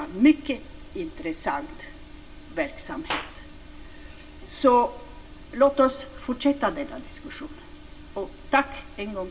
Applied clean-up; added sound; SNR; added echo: none; Clapping; 15 dB; reverberation time 0.2 s.